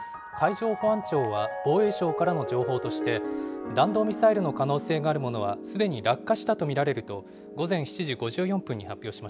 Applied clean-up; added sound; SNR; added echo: none; Piano; 8 dB; none.